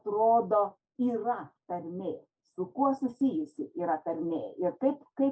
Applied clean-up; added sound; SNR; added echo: none; none; none; none.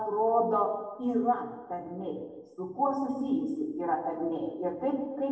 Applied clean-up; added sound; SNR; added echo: none; none; none; reverberation time 1.0 s.